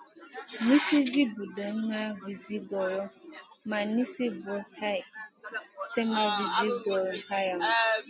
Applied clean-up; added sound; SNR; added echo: none; none; none; none.